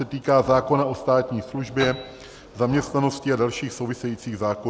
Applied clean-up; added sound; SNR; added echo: none; Liquid + Piano; 18 dB; none.